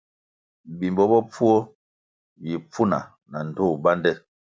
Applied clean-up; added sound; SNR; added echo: none; none; none; none.